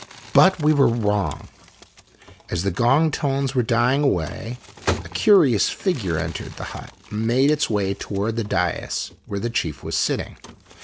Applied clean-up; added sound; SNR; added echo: none; Crumpling, crinkling; 16 dB; none.